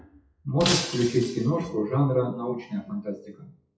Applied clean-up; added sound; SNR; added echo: classical method WPE with log-MMSE.